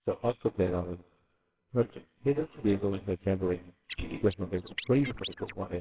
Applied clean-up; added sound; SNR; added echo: neural separator model SepFormer WHAMR!.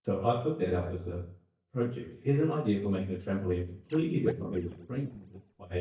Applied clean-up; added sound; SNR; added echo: neural mask model DeepFilterNet 3.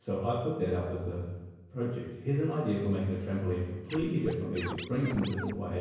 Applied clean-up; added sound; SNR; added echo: none; Scratching (performance technique); 11 dB; reverberation time 1.0 s.